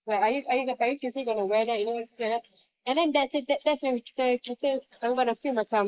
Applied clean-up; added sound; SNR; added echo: neural mask model Resemble Enhance denoiser.